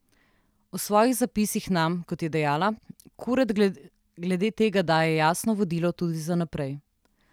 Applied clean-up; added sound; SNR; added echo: none; none; none; none.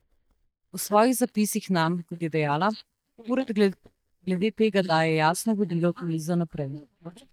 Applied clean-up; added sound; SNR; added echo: neural mask model DeepFilterNet 3.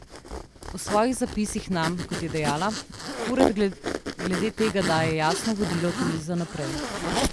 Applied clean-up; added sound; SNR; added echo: none; Zipper (clothing); 3 dB; none.